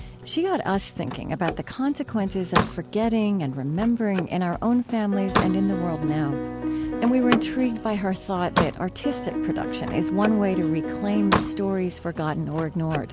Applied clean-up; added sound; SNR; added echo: none; Piano + Slam; 4 dB; none.